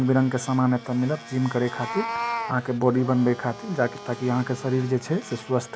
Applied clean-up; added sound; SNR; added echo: none; Meow + Domestic sounds, home sounds; 12 dB; none.